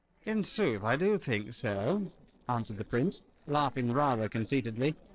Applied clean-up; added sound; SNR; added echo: neural separator model SepFormer DNS4.